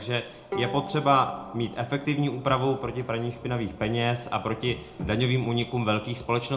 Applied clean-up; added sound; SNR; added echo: none; Bowed string instrument; 17 dB; reverberation time 0.4 s.